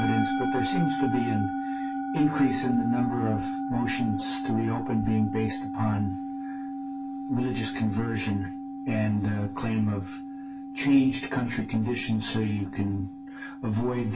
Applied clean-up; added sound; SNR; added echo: none; Musical instrument; 5 dB; reverberation time 0.2 s.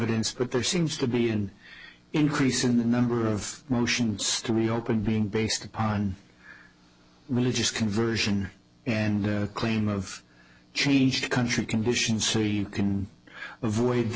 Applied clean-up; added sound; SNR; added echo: none; none; none; none.